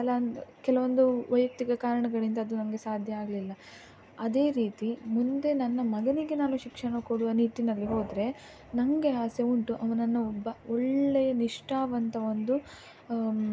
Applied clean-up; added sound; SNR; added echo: none; none; none; none.